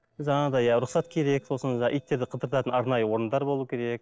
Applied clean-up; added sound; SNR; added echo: neural separator model SepFormer DNS4.